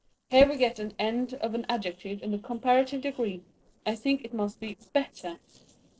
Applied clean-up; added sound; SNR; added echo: neural separator model SepFormer DNS4.